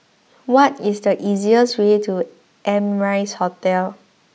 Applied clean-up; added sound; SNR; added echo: none; none; none; none.